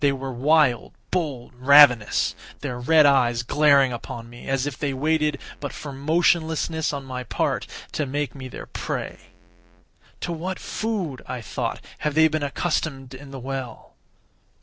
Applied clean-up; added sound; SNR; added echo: neural separator model SepFormer DNS4.